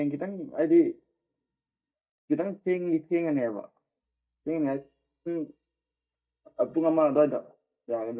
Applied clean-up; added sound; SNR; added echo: neural mask model DeepFilterNet 3.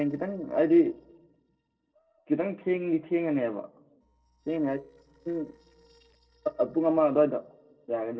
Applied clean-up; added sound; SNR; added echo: neural separator model SepFormer DNS4.